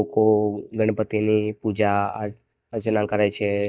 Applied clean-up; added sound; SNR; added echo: neural mask model DeepFilterNet 3.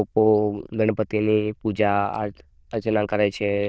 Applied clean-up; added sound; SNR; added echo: neural diffusion model UNIVERSE++.